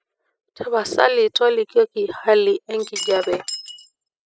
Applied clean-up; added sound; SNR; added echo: classical method spectral subtraction.